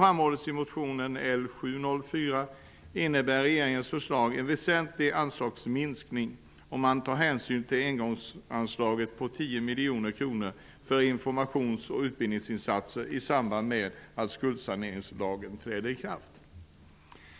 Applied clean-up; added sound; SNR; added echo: none; none; none; none.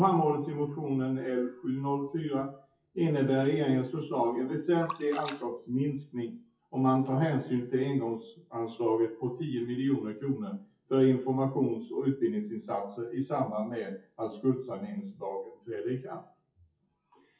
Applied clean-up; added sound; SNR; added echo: classical method WPE with log-MMSE.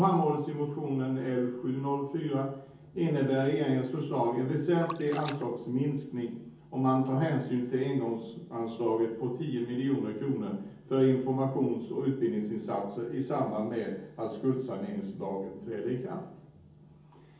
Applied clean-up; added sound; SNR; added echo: none; Splash, splatter; 16 dB; reverberation time 0.7 s.